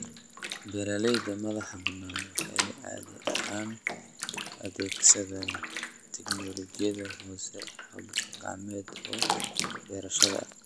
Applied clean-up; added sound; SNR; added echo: none; Bathtub (filling or washing); 2 dB; none.